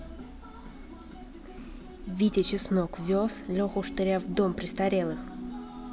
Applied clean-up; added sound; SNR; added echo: none; none; none; none.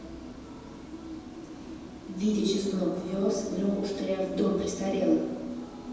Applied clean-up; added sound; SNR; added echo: none; Ocean; 18 dB; reverberation time 1.1 s.